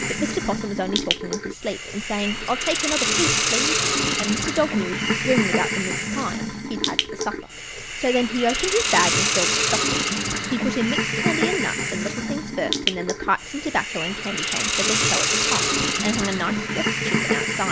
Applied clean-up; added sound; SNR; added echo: none; Hiss; -3 dB; none.